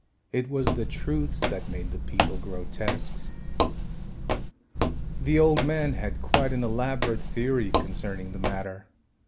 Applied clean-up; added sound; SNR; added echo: none; Walk, footsteps; -2 dB; none.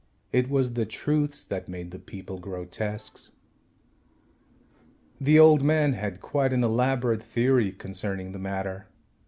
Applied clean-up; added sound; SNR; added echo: none; none; none; none.